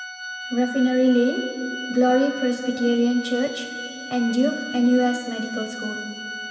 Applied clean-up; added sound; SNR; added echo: none; Organ; 12 dB; reverberation time 2.6 s.